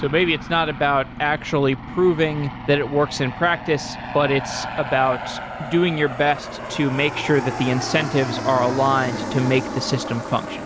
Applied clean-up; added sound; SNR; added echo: none; Aircraft; 9 dB; none.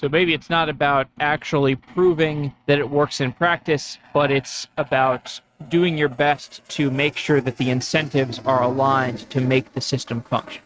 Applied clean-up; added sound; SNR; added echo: neural mask model RNNoise.